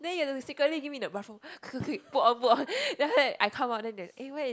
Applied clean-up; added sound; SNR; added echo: none; none; none; none.